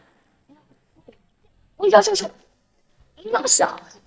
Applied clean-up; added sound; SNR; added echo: neural mask model DeepFilterNet 3.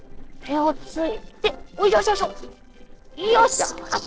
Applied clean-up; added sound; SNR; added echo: neural separator model SepFormer DNS4.